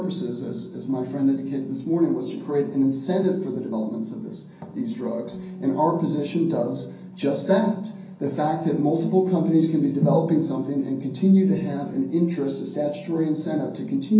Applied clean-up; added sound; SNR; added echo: none; Bass guitar; 20 dB; reverberation time 0.6 s.